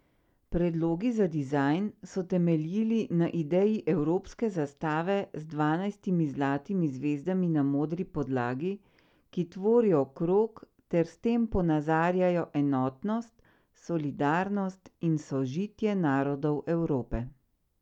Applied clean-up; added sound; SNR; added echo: none; none; none; none.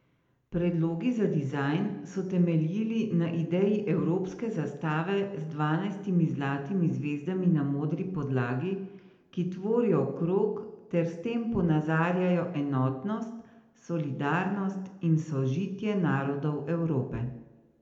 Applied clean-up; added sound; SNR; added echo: none; none; none; reverberation time 0.8 s.